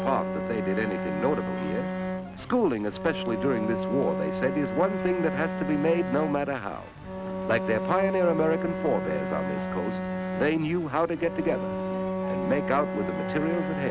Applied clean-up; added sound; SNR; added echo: none; Bowed string instrument; 3 dB; none.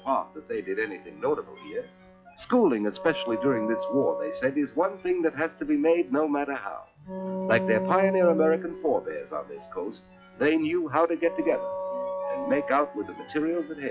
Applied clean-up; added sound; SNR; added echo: classical method log-MMSE.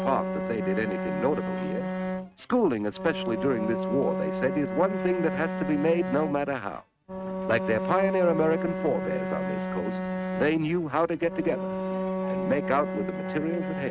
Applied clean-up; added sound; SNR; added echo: neural mask model RNNoise.